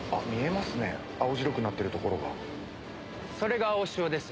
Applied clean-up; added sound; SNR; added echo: none; none; none; none.